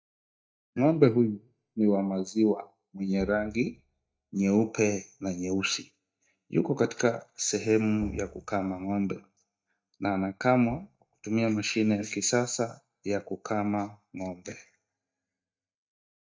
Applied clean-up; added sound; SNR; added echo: neural mask model DeepFilterNet 3.